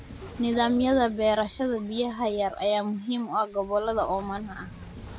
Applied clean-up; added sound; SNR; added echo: none; Sliding door / Train; 18 dB; none.